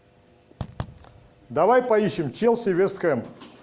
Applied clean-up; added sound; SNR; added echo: none; Fireworks; 17 dB; none.